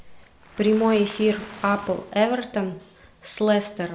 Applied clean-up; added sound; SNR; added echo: none; Waves, surf; 19 dB; none.